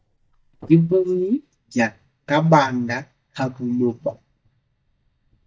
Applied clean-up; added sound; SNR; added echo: neural mask model DeepFilterNet 3.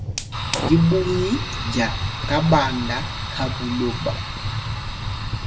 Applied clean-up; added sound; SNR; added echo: none; Fire; 3 dB; reverberation time 1.3 s.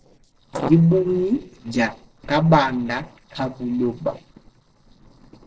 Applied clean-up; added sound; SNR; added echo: neural separator model SepFormer DNS4.